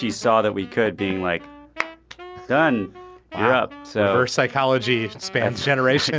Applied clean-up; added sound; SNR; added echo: none; Wind instrument, woodwind instrument; 19 dB; none.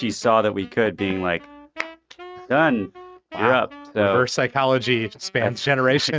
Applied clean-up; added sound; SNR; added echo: neural mask model RNNoise.